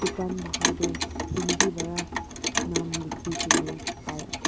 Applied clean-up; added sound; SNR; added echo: none; Clock; -5 dB; none.